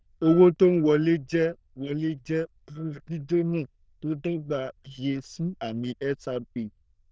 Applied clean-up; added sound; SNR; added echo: neural diffusion model UNIVERSE++.